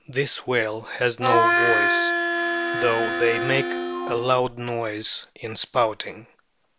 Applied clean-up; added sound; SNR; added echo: none; Harmonica; -3 dB; none.